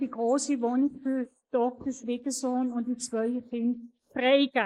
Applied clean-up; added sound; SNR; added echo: neural mask model Resemble Enhance denoiser.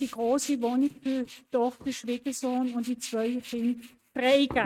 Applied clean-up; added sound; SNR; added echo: neural mask model RNNoise.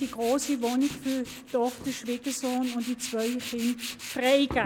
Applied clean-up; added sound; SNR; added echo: none; Tools; 12 dB; none.